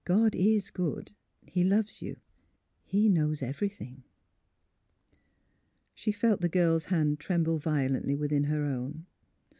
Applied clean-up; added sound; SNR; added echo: none; none; none; none.